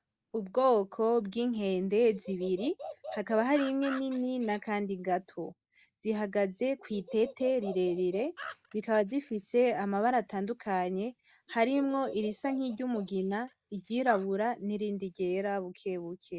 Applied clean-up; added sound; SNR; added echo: neural mask model DeepFilterNet 3.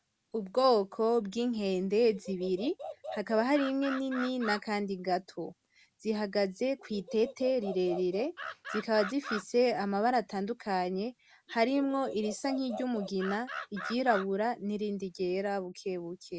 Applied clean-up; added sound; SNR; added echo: none; Animal; 14 dB; none.